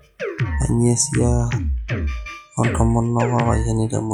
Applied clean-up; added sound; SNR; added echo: classical method log-MMSE.